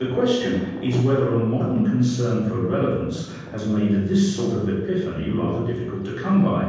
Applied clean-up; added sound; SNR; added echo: none; Thunder; 16 dB; reverberation time 1.3 s.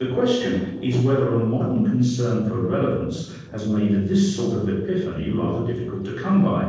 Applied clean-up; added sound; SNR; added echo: neural separator model SepFormer DNS4.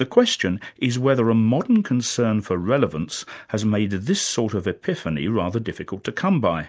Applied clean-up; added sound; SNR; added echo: none; none; none; none.